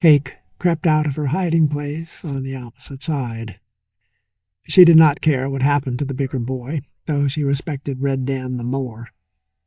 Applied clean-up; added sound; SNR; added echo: neural mask model DeepFilterNet 3.